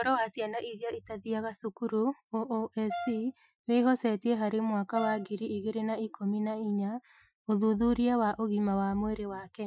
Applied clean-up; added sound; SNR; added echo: classical method Wiener filter.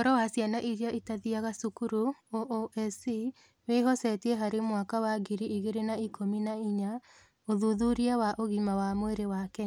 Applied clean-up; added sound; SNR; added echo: none; none; none; none.